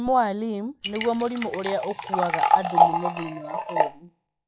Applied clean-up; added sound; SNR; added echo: classical method log-MMSE.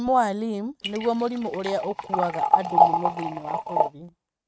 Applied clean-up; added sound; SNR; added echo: neural mask model RNNoise.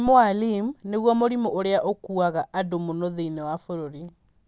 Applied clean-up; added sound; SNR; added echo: none; none; none; none.